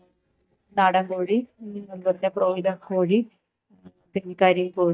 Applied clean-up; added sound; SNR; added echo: neural mask model DeepFilterNet 3.